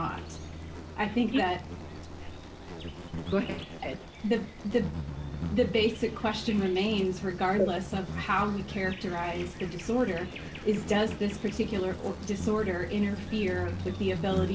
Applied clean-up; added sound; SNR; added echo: none; Insect + Car passing by; 8 dB; none.